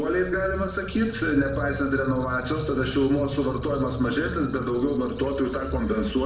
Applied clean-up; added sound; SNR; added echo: none; Squeak; 9 dB; reverberation time 0.7 s.